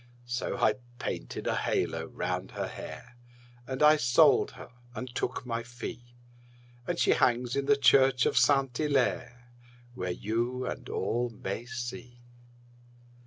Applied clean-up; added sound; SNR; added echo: none; none; none; none.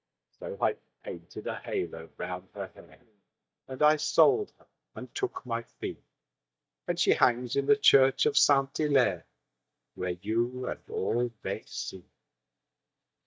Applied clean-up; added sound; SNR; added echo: neural mask model DeepFilterNet 3.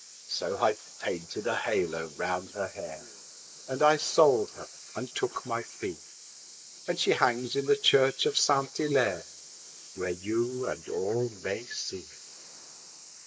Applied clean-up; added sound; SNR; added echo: neural mask model Resemble Enhance denoiser.